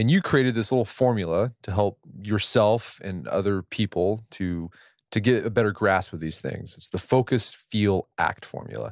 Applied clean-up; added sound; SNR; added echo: none; none; none; none.